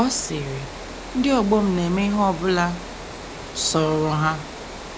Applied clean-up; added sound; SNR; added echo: none; Water; 12 dB; none.